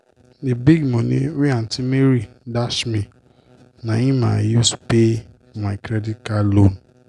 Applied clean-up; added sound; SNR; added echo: none; none; none; none.